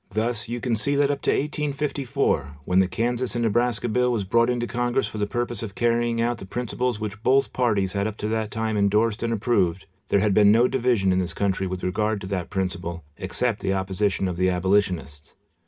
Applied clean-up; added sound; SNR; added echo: none; none; none; reverberation time 0.3 s.